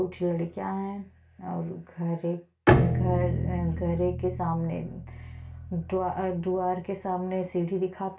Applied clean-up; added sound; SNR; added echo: none; Bowed string instrument; 1 dB; reverberation time 0.3 s.